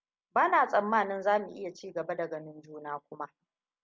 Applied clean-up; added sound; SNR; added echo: none; none; none; none.